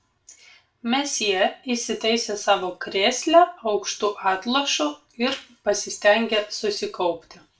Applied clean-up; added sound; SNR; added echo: none; none; none; reverberation time 0.3 s.